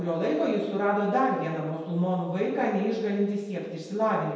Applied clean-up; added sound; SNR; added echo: none; none; none; reverberation time 1.1 s.